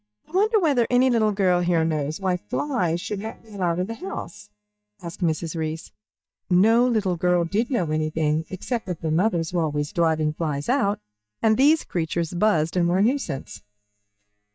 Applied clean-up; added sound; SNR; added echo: neural mask model DeepFilterNet 3.